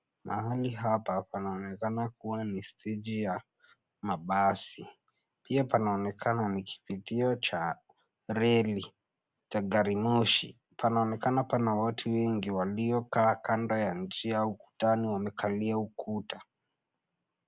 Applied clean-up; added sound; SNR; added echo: none; none; none; none.